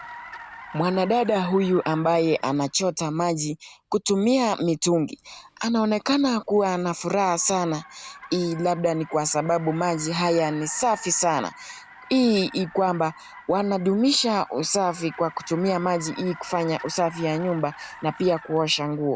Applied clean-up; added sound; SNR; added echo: none; Car; 20 dB; none.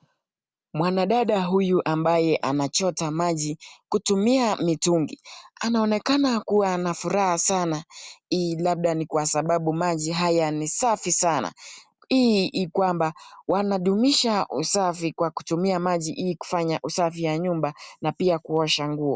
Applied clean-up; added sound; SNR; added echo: none; none; none; none.